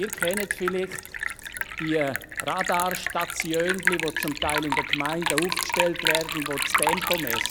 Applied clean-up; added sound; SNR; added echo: none; Liquid; 0 dB; none.